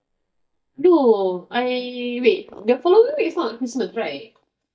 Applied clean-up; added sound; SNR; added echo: neural mask model DeepFilterNet 3.